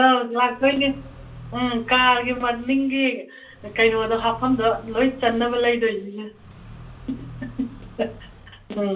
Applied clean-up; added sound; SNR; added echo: none; Car; 18 dB; reverberation time 0.3 s.